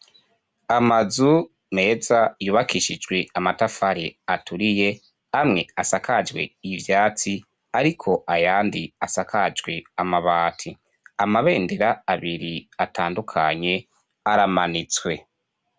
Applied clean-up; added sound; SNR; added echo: none; none; none; none.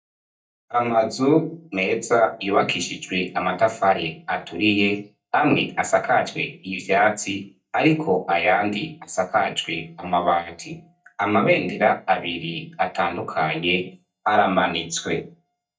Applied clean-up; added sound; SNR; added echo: neural mask model DeepFilterNet 3.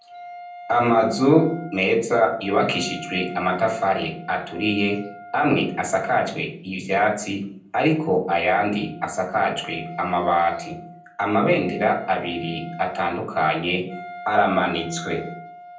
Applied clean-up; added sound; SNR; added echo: none; Wind instrument, woodwind instrument; 16 dB; reverberation time 0.6 s.